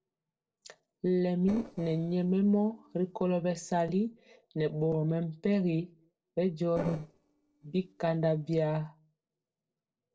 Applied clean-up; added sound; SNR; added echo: neural separator model SepFormer DNS4.